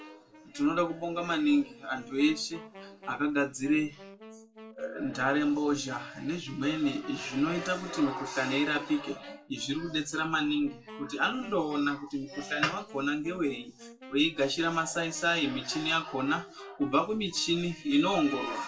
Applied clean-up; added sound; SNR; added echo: none; Wind instrument, woodwind instrument; 19 dB; reverberation time 0.2 s.